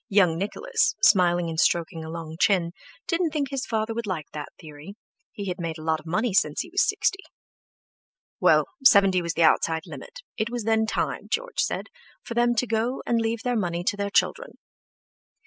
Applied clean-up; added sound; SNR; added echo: none; none; none; none.